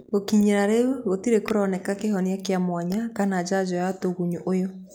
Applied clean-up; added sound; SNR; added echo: neural mask model Resemble Enhance denoiser.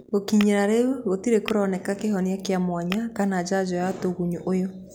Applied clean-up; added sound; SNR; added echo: none; Tap / Glass; 17 dB; none.